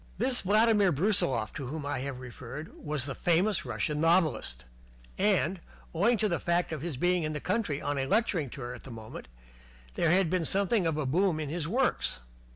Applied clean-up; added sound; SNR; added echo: none; none; none; none.